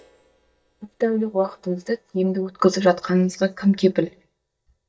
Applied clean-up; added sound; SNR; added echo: neural mask model DeepFilterNet 3.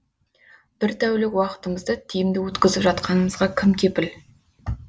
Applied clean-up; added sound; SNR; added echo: none; none; none; none.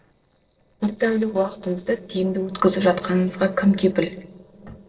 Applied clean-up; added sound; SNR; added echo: neural separator model SepFormer DNS4.